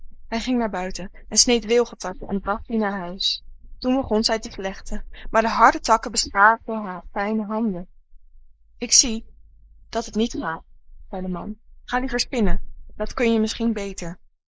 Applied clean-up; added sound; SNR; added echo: neural mask model Resemble Enhance denoiser.